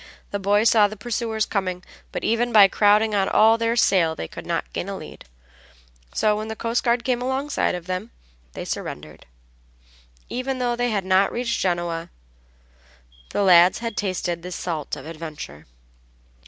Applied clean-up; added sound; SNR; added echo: none; none; none; none.